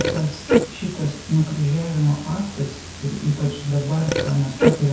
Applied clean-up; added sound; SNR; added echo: none; Burping, eructation; 3 dB; reverberation time 0.6 s.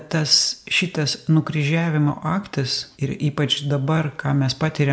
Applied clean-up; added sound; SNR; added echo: none; none; none; none.